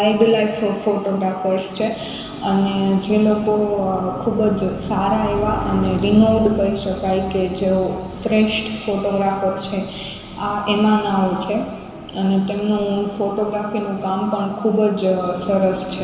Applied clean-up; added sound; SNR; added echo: none; Car passing by; 15 dB; reverberation time 2.2 s.